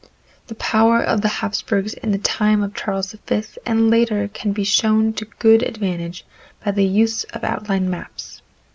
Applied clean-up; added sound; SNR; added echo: none; none; none; none.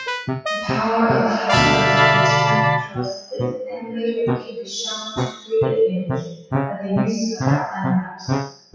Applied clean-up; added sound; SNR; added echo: classical method WPE with log-MMSE.